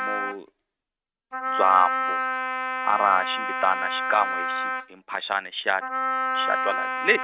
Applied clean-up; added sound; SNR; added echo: neural mask model RNNoise.